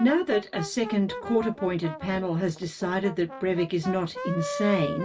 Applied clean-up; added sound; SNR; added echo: none; Brass instrument; 10 dB; reverberation time 0.1 s.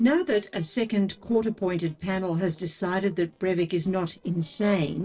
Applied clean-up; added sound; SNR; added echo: neural separator model SepFormer DNS4.